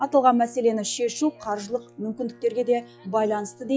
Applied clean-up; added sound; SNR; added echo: classical method log-MMSE.